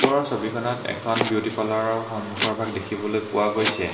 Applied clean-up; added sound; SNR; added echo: none; Domestic sounds, home sounds; 4 dB; reverberation time 2.1 s.